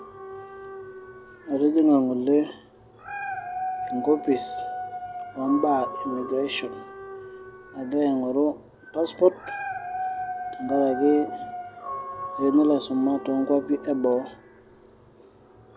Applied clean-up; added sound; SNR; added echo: none; Dog; 10 dB; none.